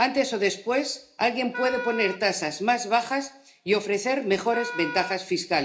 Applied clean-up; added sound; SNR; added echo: none; Wind instrument, woodwind instrument; 11 dB; reverberation time 0.4 s.